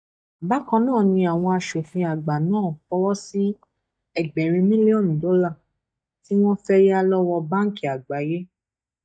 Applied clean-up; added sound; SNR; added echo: neural mask model DeepFilterNet 3.